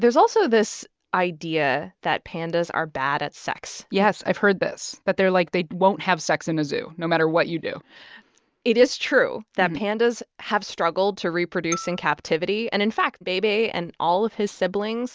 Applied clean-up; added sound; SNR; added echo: neural mask model RNNoise.